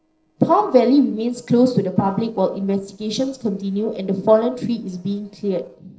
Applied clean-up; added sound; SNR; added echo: neural separator model SepFormer DNS4.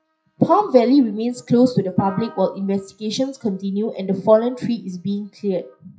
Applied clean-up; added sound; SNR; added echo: classical method WPE with log-MMSE.